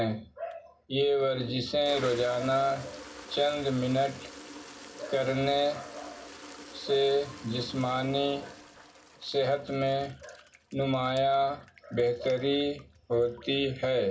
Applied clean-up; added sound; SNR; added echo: none; Toilet flush; 18 dB; reverberation time 0.4 s.